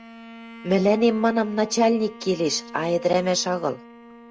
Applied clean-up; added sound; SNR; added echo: none; Bowed string instrument; 19 dB; none.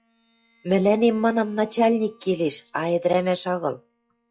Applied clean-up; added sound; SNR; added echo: classical method log-MMSE.